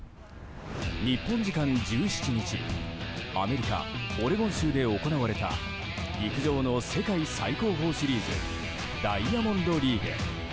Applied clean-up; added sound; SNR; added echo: none; Drip / Water; 16 dB; none.